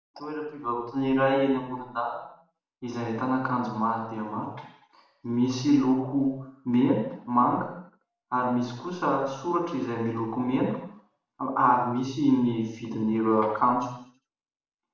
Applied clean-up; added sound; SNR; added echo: none; none; none; reverberation time 0.7 s.